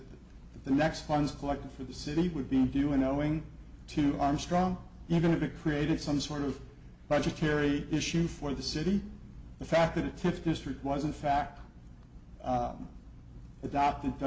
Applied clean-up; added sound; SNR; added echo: none; none; none; none.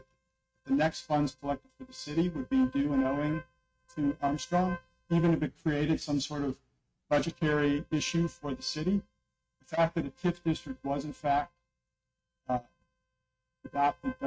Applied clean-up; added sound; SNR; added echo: neural mask model RNNoise.